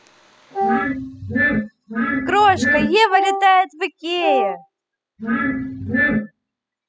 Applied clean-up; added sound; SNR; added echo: classical method spectral subtraction.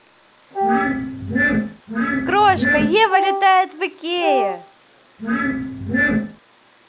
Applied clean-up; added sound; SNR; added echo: none; Wind instrument, woodwind instrument + Glass; -1 dB; none.